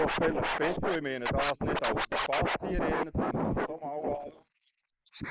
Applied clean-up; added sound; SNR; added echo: neural mask model Resemble Enhance denoiser.